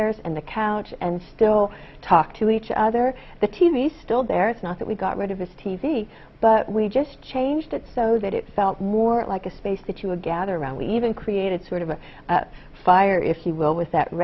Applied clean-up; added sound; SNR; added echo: none; none; none; none.